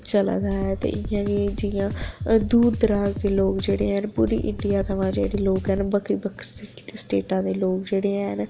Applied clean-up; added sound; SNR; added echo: none; Drum kit; 7 dB; none.